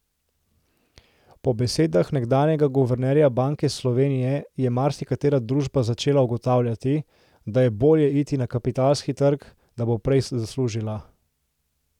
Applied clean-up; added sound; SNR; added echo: none; none; none; none.